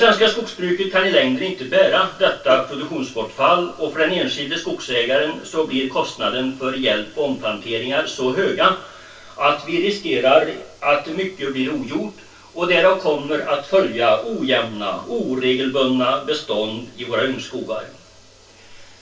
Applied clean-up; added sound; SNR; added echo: none; none; none; reverberation time 0.2 s.